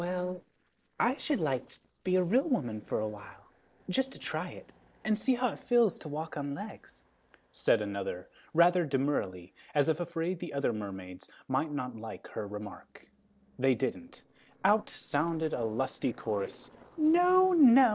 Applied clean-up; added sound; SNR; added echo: neural separator model SepFormer DNS4.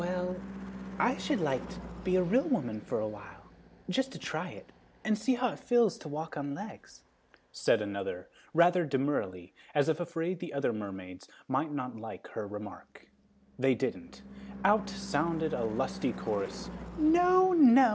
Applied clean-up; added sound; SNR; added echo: none; Car passing by / Engine / Truck; 15 dB; none.